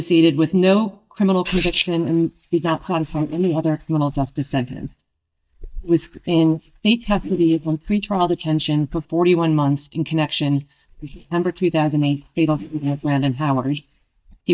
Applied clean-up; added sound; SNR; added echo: neural mask model DeepFilterNet 3.